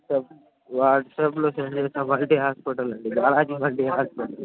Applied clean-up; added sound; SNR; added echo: none; none; none; none.